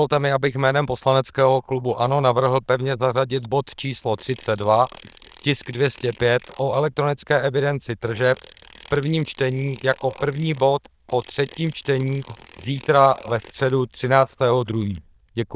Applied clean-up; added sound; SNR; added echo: neural diffusion model UNIVERSE++.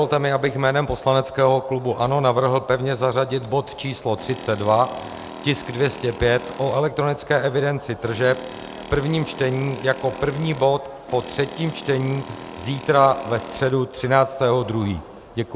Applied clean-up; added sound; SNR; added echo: none; Tools; 14 dB; none.